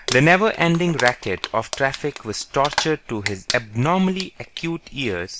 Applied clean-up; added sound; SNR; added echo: none; Crumpling, crinkling; 11 dB; none.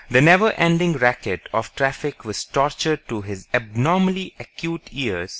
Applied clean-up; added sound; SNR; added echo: none; none; none; none.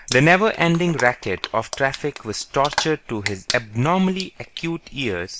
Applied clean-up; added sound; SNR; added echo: neural mask model Resemble Enhance denoiser.